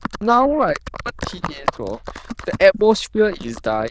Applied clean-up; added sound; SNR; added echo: neural diffusion model UNIVERSE++.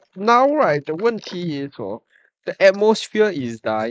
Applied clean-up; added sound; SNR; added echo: neural mask model Resemble Enhance denoiser.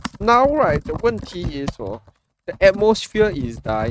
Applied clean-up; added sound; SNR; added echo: neural mask model RNNoise.